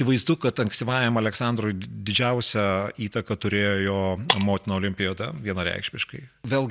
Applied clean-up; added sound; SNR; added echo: none; Shatter; 10 dB; none.